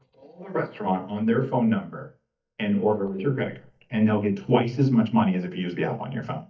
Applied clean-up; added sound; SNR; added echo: neural mask model DeepFilterNet 3.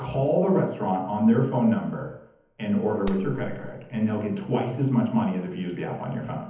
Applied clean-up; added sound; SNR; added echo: none; Clapping; 12 dB; reverberation time 1.3 s.